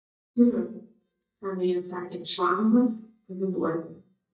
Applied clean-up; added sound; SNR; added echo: neural mask model DeepFilterNet 3.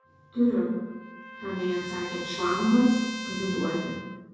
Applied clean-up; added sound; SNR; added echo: none; Trumpet; 12 dB; reverberation time 1.3 s.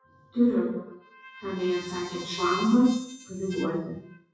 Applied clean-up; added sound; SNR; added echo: classical method WPE with log-MMSE.